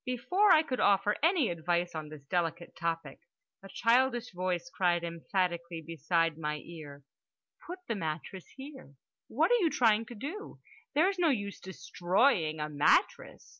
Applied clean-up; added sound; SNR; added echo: none; none; none; none.